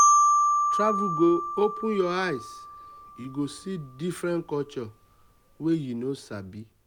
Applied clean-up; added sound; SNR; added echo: none; Marimba, xylophone; -1 dB; none.